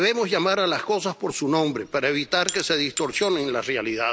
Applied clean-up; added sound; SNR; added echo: none; Shatter / Crushing; 15 dB; none.